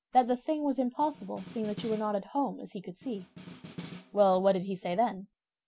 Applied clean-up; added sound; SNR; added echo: none; Snare drum; 16 dB; none.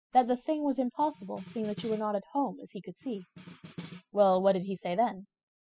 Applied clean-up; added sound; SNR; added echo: classical method spectral subtraction.